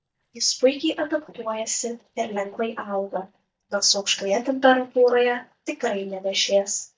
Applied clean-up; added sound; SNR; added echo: neural mask model DeepFilterNet 3.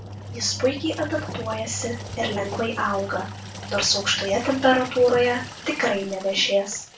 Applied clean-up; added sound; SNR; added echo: none; Engine; 12 dB; reverberation time 0.3 s.